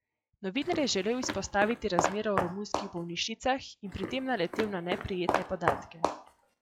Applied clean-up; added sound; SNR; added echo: classical method log-MMSE.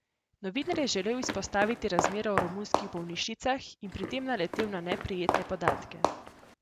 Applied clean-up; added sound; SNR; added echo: none; Walk, footsteps; 1 dB; none.